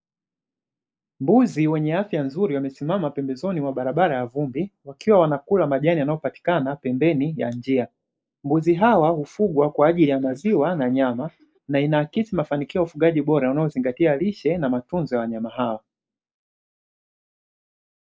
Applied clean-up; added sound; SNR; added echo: neural mask model Resemble Enhance denoiser.